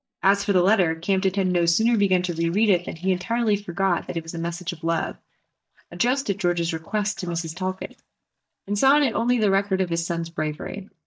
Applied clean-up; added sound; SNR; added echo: neural mask model DeepFilterNet 3.